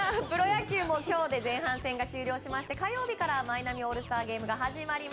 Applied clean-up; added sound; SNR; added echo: none; Scratching (performance technique); 19 dB; none.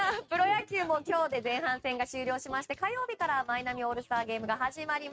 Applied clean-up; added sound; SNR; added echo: neural mask model RNNoise.